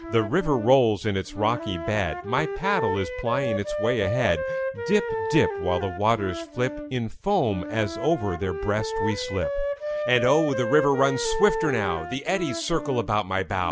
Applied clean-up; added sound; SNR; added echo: none; Wind instrument, woodwind instrument; 6 dB; none.